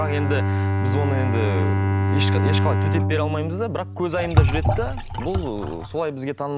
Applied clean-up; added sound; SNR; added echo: none; Liquid + Bowed string instrument; -5 dB; none.